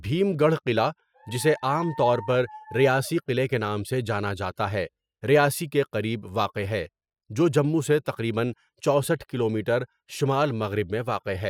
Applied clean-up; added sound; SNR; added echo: classical method spectral subtraction.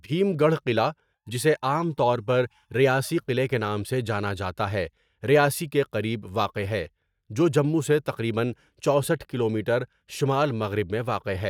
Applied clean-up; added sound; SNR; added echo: neural mask model DeepFilterNet 3.